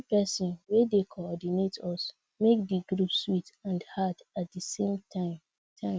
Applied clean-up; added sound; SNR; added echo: none; none; none; none.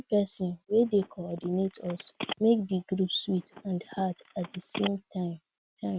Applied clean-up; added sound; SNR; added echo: none; Telephone; 14 dB; none.